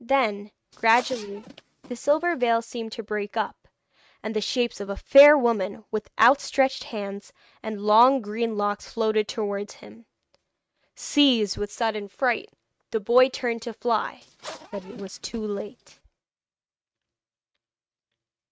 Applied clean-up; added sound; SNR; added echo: neural mask model RNNoise.